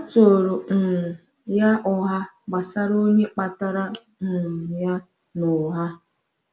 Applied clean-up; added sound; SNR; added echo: none; none; none; none.